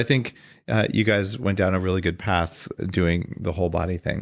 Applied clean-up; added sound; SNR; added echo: none; none; none; none.